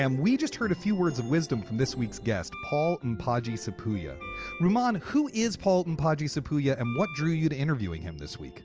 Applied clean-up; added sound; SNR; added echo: none; Wind instrument, woodwind instrument; 14 dB; none.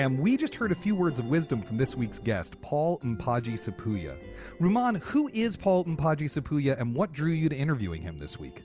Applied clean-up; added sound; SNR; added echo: none; none; none; none.